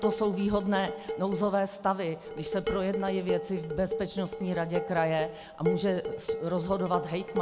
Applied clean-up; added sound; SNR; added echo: none; Dishes, pots, and pans; 5 dB; none.